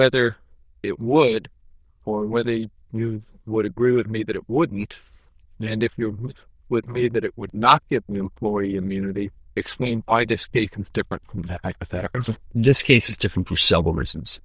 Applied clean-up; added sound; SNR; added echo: neural diffusion model UNIVERSE++.